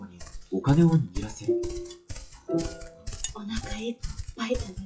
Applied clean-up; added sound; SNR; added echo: classical method WPE with log-MMSE.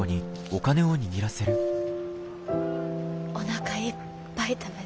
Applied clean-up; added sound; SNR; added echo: none; none; none; none.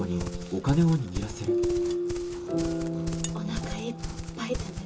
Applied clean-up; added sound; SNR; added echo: none; Livestock, farm animals, working animals; 9 dB; reverberation time 0.2 s.